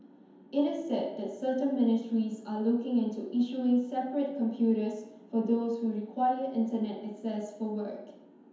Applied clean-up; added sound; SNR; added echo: none; none; none; reverberation time 0.9 s.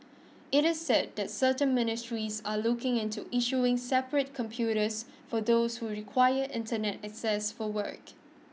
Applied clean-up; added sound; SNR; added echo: none; none; none; none.